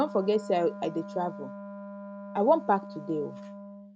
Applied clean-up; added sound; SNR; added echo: none; Wind instrument, woodwind instrument; 12 dB; none.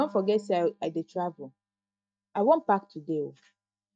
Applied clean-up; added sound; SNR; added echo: neural mask model DeepFilterNet 3.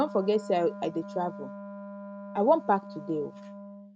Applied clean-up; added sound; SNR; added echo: neural mask model RNNoise.